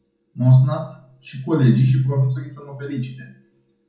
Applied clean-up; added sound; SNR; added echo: none; none; none; reverberation time 0.6 s.